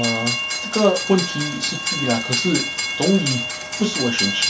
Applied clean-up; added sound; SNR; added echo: none; Train; 2 dB; none.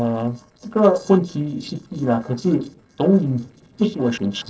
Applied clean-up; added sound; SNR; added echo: neural separator model SepFormer DNS4.